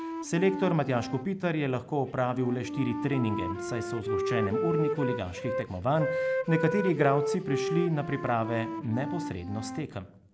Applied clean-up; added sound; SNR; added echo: none; Wind instrument, woodwind instrument; 4 dB; none.